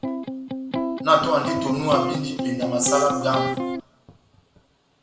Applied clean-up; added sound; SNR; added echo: none; Electric guitar; 2 dB; reverberation time 0.7 s.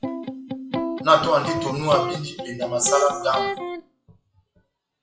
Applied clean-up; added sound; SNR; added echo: classical method WPE with log-MMSE.